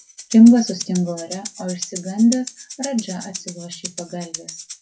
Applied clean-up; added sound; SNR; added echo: classical method WPE with log-MMSE.